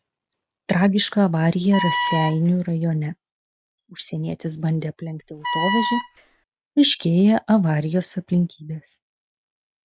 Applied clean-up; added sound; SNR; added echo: none; Wind instrument, woodwind instrument; 4 dB; none.